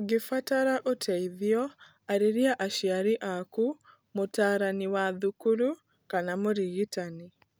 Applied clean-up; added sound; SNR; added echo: none; none; none; none.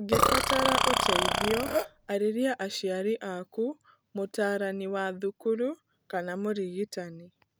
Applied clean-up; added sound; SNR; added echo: none; Burping, eructation; -5 dB; none.